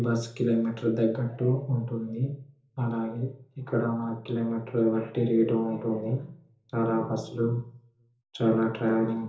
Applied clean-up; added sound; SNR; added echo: none; none; none; reverberation time 0.6 s.